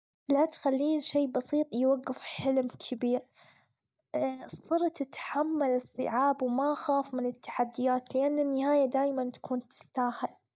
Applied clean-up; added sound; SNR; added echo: none; none; none; none.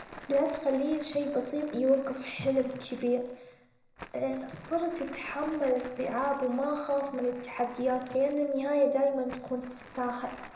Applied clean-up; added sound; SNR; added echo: none; Crumpling, crinkling; 19 dB; reverberation time 0.8 s.